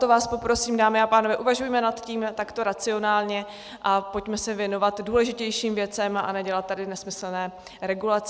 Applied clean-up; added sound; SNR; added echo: none; none; none; none.